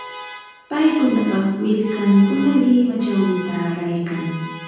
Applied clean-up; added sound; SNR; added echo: none; Alarm; 17 dB; reverberation time 1.3 s.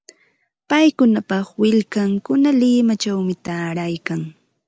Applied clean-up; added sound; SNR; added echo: none; none; none; none.